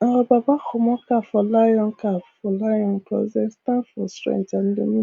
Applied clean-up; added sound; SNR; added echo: none; none; none; none.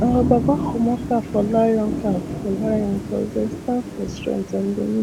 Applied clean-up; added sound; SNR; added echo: none; Thunder / Rain; 5 dB; none.